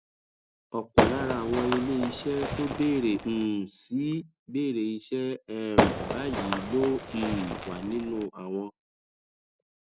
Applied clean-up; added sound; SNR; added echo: none; Fireworks; -1 dB; none.